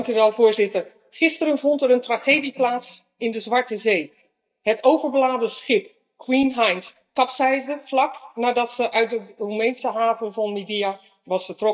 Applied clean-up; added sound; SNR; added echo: neural mask model DeepFilterNet 3.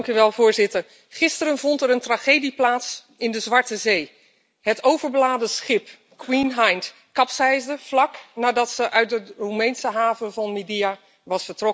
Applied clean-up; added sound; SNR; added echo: none; none; none; none.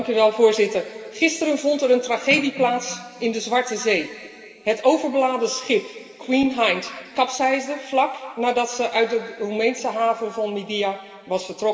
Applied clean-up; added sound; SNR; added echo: none; Cutlery, silverware; 20 dB; reverberation time 2.3 s.